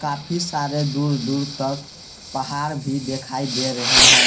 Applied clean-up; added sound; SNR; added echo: none; Fireworks; -3 dB; reverberation time 0.3 s.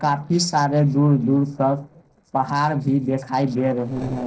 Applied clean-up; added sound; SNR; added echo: neural separator model SepFormer DNS4.